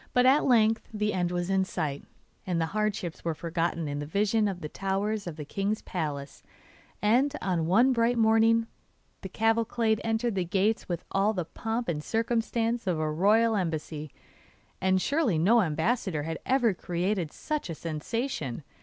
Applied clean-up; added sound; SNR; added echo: none; none; none; none.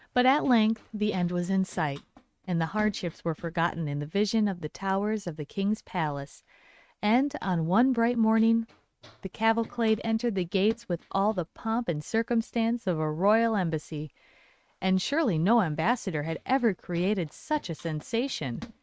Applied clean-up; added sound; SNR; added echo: neural mask model RNNoise.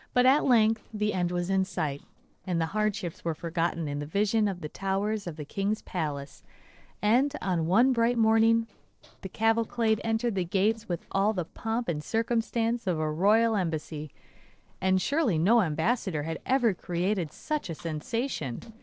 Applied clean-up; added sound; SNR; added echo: neural separator model SepFormer DNS4.